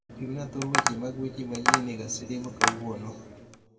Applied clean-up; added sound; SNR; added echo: none; Tap; -4 dB; reverberation time 1.3 s.